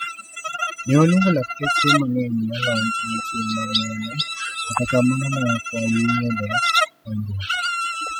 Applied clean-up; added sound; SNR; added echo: classical method spectral subtraction.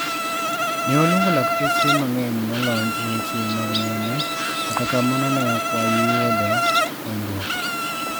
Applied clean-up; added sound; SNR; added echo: none; Insect; -2 dB; none.